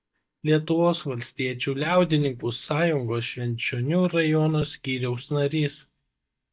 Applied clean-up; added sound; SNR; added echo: neural mask model DeepFilterNet 3.